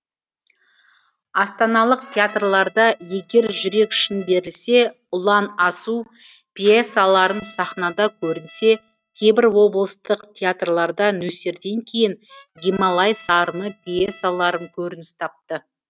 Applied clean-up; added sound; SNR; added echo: neural mask model RNNoise.